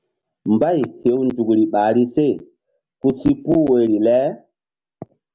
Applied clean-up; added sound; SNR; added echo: none; none; none; none.